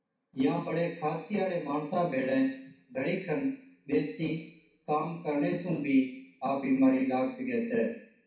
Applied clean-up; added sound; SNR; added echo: none; none; none; reverberation time 0.6 s.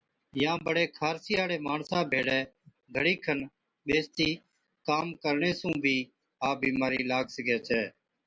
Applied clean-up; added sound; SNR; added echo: none; none; none; none.